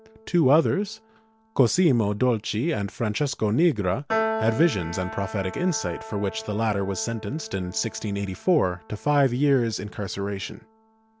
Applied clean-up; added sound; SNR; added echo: none; Piano; 12 dB; none.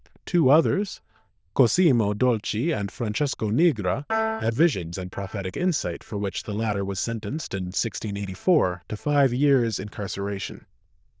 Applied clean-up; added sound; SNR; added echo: neural diffusion model UNIVERSE++.